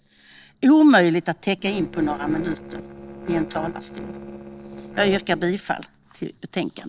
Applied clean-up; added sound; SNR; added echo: neural separator model SepFormer DNS4.